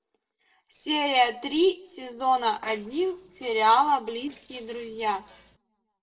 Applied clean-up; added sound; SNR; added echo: neural separator model SepFormer DNS4.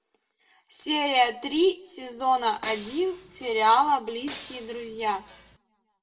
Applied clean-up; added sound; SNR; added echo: none; Shatter; 14 dB; reverberation time 0.5 s.